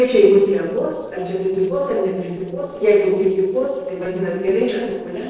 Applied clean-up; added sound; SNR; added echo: neural separator model SepFormer DNS4.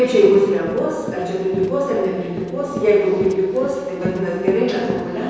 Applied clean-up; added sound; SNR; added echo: none; Run; 13 dB; reverberation time 1.1 s.